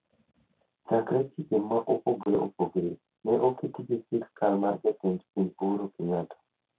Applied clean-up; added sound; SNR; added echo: none; none; none; none.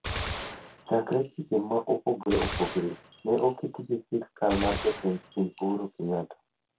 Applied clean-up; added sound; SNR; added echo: none; Gunshot, gunfire; 10 dB; none.